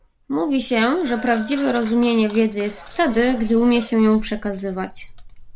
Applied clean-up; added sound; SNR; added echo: none; Applause / Clapping; 16 dB; none.